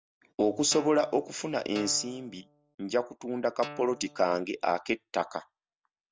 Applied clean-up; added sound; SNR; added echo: none; Guitar; 16 dB; none.